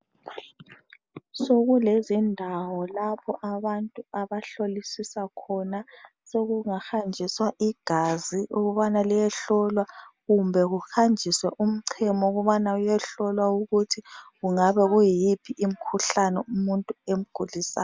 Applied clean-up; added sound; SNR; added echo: none; none; none; none.